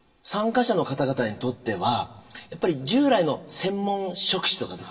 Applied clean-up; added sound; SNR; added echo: none; none; none; reverberation time 1.4 s.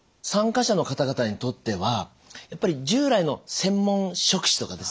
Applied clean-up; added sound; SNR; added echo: none; none; none; none.